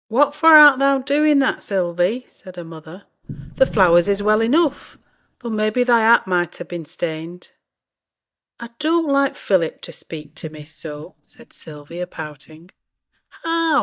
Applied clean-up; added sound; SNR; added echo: neural mask model DeepFilterNet 3.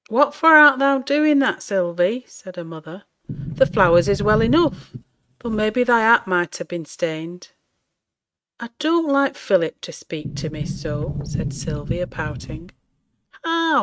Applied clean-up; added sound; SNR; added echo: neural mask model RNNoise.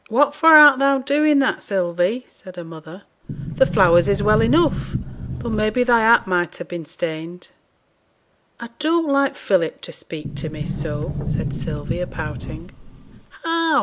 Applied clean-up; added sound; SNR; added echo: none; Sliding door; 5 dB; none.